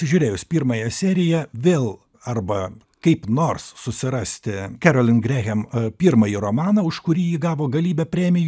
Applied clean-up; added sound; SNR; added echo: none; none; none; none.